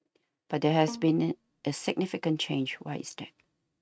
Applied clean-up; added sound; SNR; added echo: neural mask model RNNoise.